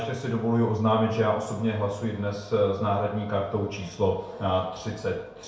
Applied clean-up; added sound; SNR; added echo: none; none; none; reverberation time 0.6 s.